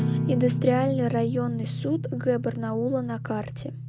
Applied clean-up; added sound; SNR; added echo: none; Guitar; 2 dB; none.